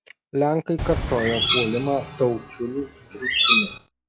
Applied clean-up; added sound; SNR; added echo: classical method log-MMSE.